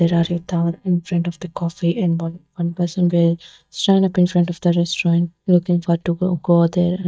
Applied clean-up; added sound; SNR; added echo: neural mask model DeepFilterNet 3.